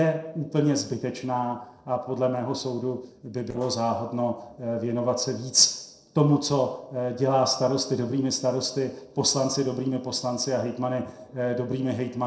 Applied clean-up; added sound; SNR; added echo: neural separator model SepFormer DNS4.